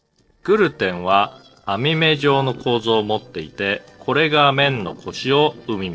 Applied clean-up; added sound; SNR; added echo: neural separator model SepFormer DNS4.